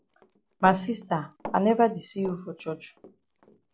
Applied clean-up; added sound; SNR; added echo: none; Run; 18 dB; none.